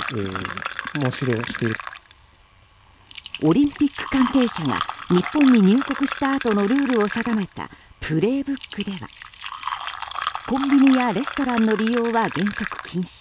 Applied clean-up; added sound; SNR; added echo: none; Fill (with liquid); 10 dB; none.